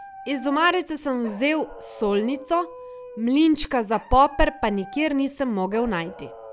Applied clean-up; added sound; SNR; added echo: none; Dog; 18 dB; none.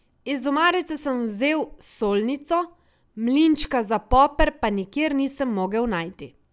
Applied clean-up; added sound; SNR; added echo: none; none; none; none.